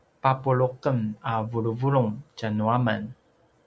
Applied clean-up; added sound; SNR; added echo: none; none; none; none.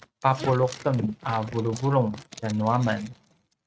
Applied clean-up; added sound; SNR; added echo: neural mask model RNNoise.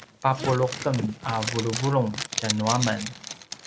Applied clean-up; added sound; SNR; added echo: none; Zipper (clothing); 7 dB; none.